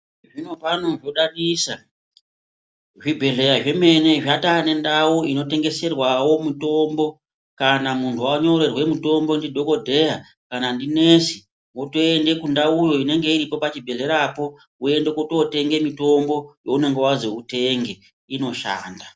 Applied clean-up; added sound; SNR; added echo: none; none; none; none.